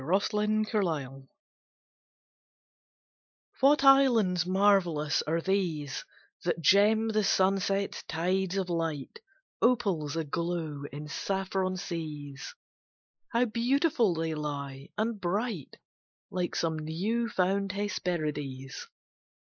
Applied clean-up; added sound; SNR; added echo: neural mask model Resemble Enhance denoiser.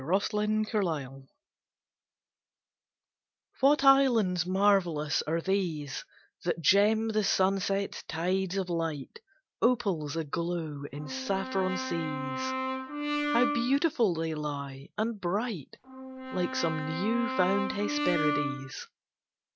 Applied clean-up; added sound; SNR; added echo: none; Brass instrument; 3 dB; none.